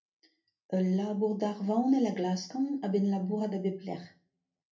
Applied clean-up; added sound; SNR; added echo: none; none; none; reverberation time 0.3 s.